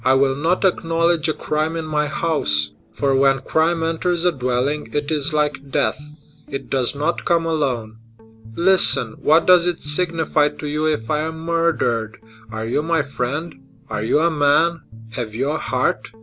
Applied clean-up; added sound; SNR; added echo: none; Guitar; 18 dB; none.